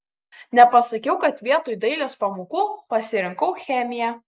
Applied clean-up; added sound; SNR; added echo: none; none; none; none.